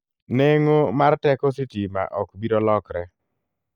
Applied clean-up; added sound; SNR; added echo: neural mask model DeepFilterNet 3.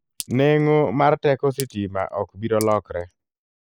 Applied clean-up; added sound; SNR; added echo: neural mask model Resemble Enhance denoiser.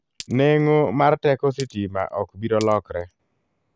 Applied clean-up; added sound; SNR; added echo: none; Glass; 19 dB; none.